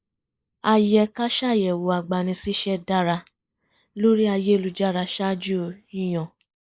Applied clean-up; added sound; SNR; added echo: neural mask model Resemble Enhance denoiser.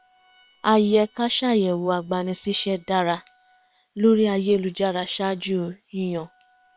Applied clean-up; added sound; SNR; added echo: neural separator model SepFormer WHAM!.